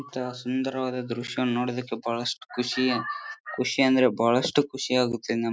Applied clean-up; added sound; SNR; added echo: none; none; none; none.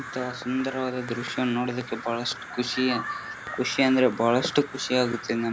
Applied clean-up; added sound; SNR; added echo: none; Crow; 12 dB; none.